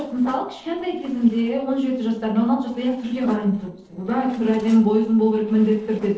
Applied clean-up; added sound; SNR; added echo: neural separator model SepFormer DNS4.